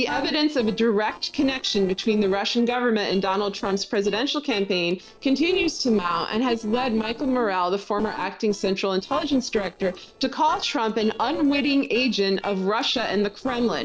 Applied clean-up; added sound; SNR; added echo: neural separator model SepFormer DNS4.